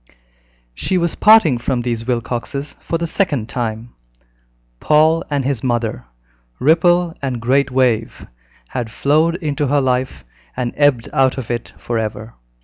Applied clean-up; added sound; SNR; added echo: none; none; none; none.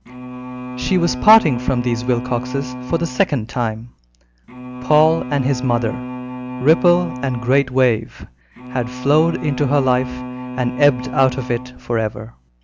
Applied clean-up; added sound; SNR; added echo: none; Bowed string instrument; 10 dB; none.